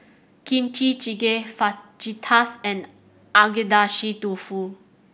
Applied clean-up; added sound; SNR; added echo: none; none; none; none.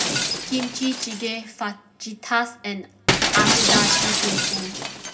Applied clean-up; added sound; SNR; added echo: none; Shatter; -4 dB; reverberation time 0.4 s.